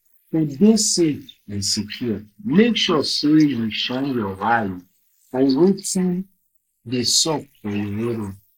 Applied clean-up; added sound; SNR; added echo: neural mask model Resemble Enhance denoiser.